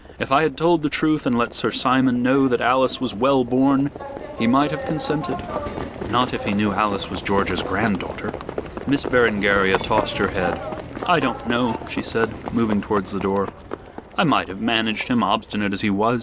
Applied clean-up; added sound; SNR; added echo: none; Livestock, farm animals, working animals; 10 dB; none.